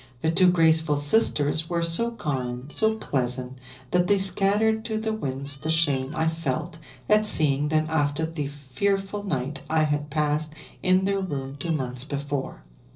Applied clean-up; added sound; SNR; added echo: neural separator model SepFormer DNS4.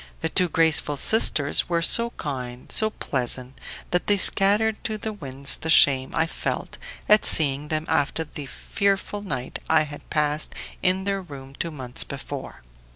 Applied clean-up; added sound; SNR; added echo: none; none; none; none.